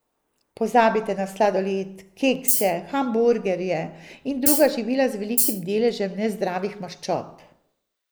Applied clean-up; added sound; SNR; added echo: neural mask model Resemble Enhance denoiser.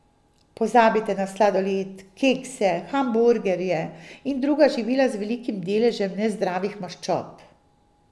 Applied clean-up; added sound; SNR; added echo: none; none; none; none.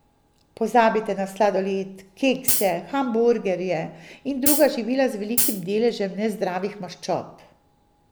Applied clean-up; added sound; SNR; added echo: none; Hi-hat; -1 dB; none.